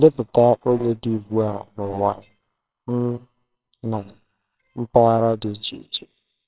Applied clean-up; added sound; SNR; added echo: neural separator model SepFormer WHAMR!.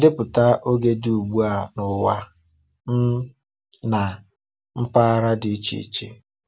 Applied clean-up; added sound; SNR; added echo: none; none; none; none.